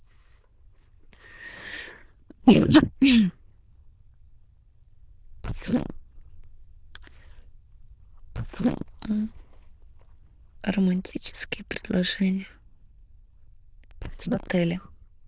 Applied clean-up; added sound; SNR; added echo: neural diffusion model UNIVERSE++.